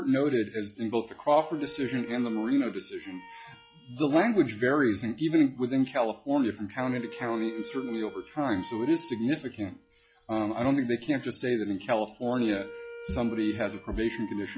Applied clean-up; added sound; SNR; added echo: classical method log-MMSE.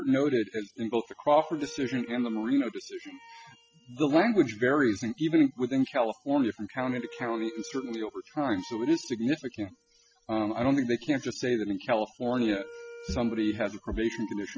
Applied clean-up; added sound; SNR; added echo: classical method spectral subtraction.